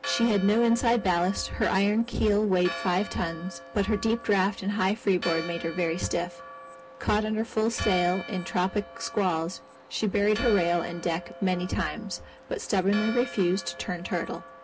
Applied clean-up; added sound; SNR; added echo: none; Church bell; 14 dB; reverberation time 0.3 s.